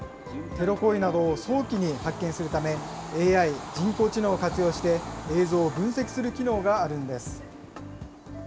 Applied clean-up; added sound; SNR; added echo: none; Train / Bird vocalization, bird call, bird song; 15 dB; none.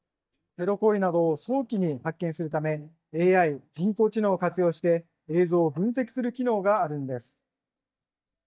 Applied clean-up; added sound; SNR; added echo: neural mask model DeepFilterNet 3.